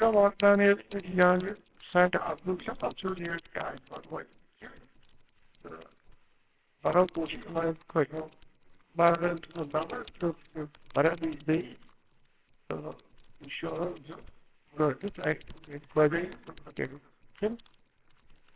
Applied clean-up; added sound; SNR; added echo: neural separator model SepFormer WHAMR!.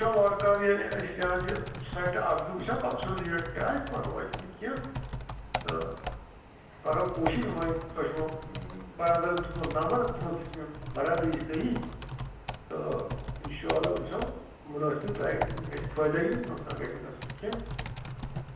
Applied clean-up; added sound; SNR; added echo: none; Typing; 7 dB; reverberation time 0.9 s.